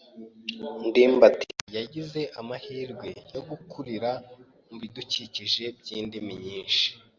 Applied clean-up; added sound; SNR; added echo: none; none; none; none.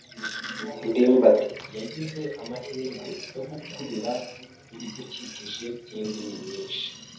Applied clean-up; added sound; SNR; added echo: none; Sink (filling or washing); 15 dB; reverberation time 0.5 s.